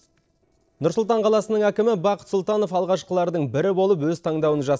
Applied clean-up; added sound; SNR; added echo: neural separator model SepFormer DNS4.